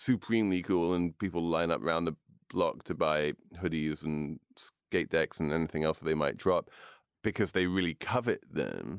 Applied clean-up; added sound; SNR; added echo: none; none; none; none.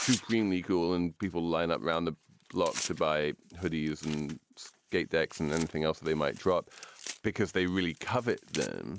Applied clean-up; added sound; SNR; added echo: none; Tearing; 14 dB; none.